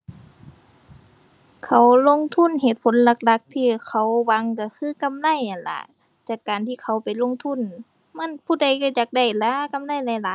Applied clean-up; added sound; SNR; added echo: none; none; none; none.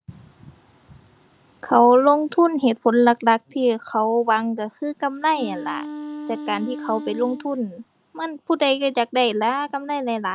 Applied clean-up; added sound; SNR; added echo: none; Wind instrument, woodwind instrument; 12 dB; none.